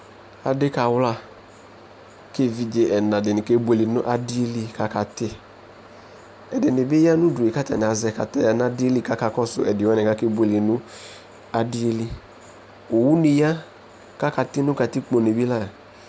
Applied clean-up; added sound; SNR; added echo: none; none; none; none.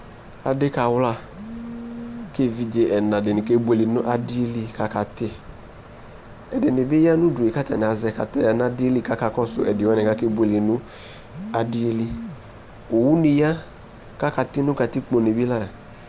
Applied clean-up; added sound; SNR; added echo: none; Telephone; 16 dB; none.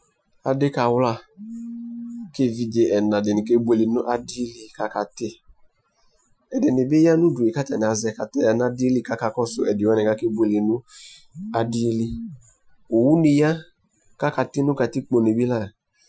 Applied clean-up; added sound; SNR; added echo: classical method Wiener filter.